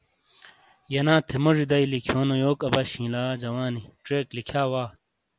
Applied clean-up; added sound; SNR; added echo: none; none; none; none.